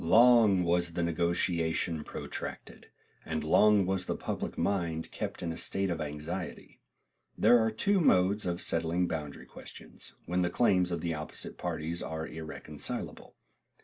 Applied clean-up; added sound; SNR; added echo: none; none; none; none.